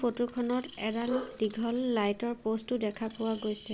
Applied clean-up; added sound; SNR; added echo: none; Screech; 17 dB; none.